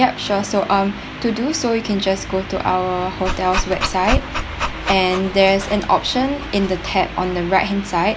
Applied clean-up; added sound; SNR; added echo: none; Dog; 6 dB; none.